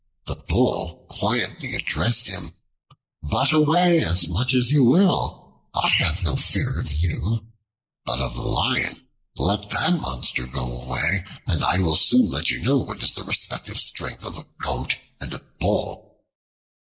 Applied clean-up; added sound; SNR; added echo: neural mask model Resemble Enhance denoiser.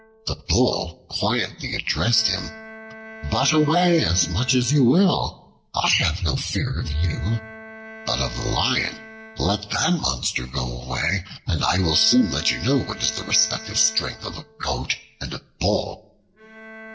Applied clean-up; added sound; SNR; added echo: none; Bowed string instrument; 19 dB; none.